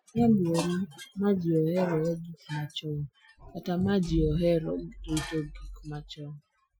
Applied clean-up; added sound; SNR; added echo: classical method Wiener filter.